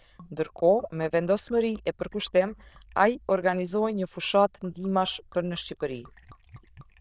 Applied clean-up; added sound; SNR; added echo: neural diffusion model UNIVERSE++.